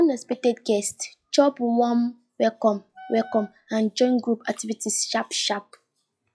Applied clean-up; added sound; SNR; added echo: classical method log-MMSE.